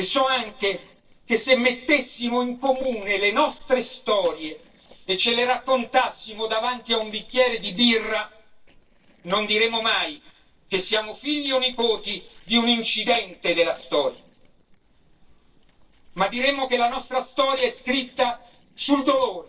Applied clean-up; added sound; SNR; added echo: neural separator model SepFormer DNS4.